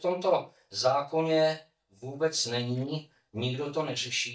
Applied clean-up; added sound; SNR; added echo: neural mask model DeepFilterNet 3.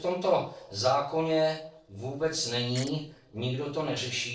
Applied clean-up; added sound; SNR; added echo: neural separator model SepFormer DNS4.